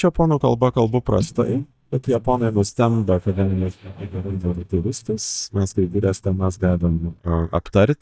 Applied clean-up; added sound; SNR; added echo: neural mask model DeepFilterNet 3.